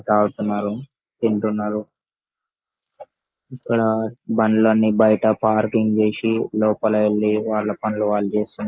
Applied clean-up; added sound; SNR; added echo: neural mask model Resemble Enhance denoiser.